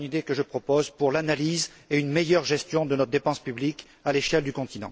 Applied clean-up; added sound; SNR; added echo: none; none; none; none.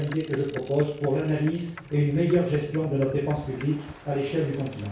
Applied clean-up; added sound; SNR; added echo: none; Boat, Water vehicle; 17 dB; reverberation time 0.6 s.